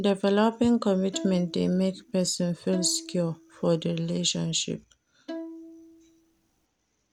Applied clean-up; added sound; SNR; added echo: none; Bowed string instrument; 15 dB; none.